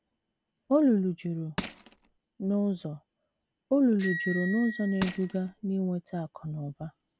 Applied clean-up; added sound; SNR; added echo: none; Crushing + Bicycle bell; 8 dB; none.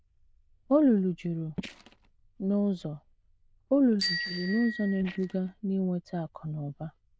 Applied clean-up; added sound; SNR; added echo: neural diffusion model UNIVERSE++.